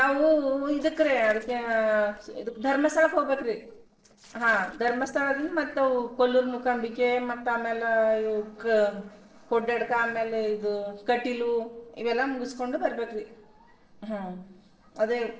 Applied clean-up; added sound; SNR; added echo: neural separator model SepFormer DNS4.